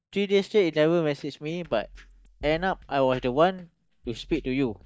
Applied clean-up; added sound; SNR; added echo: neural mask model DeepFilterNet 3.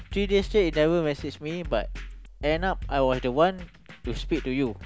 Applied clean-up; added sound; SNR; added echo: none; Drum kit; 10 dB; none.